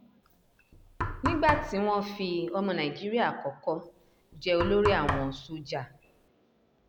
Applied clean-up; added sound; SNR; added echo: none; Knock; 6 dB; none.